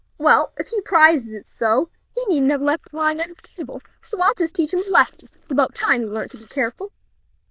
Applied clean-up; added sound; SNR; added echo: neural diffusion model UNIVERSE++.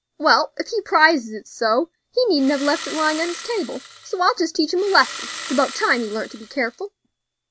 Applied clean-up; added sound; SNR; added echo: none; Engine starting; 13 dB; none.